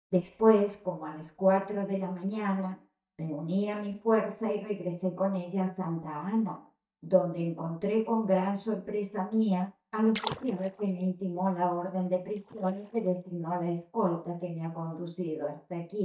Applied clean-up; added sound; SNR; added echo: neural mask model DeepFilterNet 3.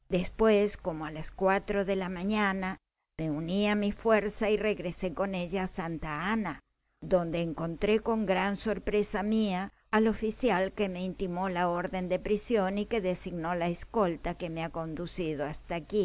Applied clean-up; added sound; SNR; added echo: none; none; none; none.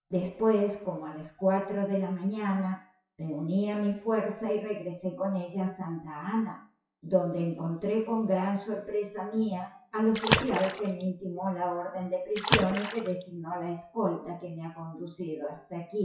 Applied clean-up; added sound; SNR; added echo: classical method WPE with log-MMSE.